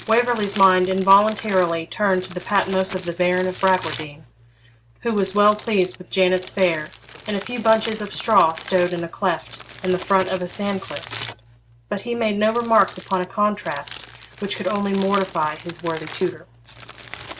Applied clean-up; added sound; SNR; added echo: none; Crumpling, crinkling; 14 dB; none.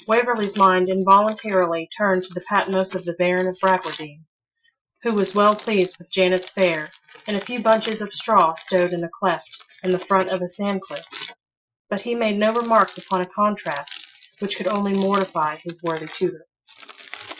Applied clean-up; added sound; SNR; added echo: classical method Wiener filter.